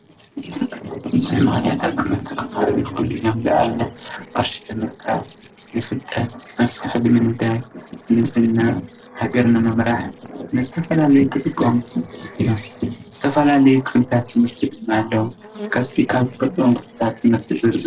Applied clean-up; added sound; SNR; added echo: neural separator model SepFormer DNS4.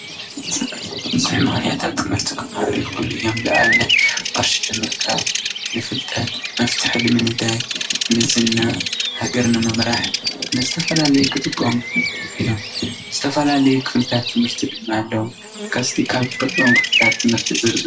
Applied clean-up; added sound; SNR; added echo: none; Bird vocalization, bird call, bird song; 3 dB; reverberation time 0.2 s.